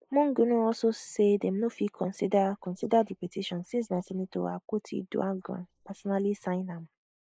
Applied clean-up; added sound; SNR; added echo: neural mask model Resemble Enhance denoiser.